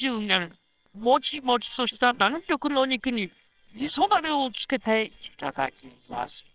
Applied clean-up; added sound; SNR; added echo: neural separator model SepFormer WHAMR!.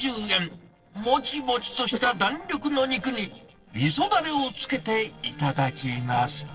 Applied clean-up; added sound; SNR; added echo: neural separator model SepFormer DNS4.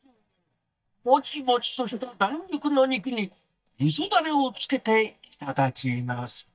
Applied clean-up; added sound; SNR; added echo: neural mask model DeepFilterNet 3.